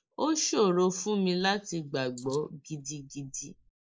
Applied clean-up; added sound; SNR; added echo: neural mask model Resemble Enhance denoiser.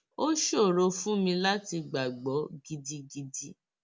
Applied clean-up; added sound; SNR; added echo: none; none; none; none.